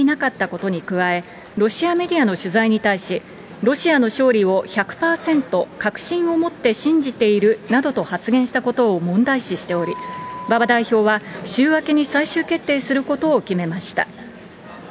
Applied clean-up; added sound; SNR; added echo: none; none; none; none.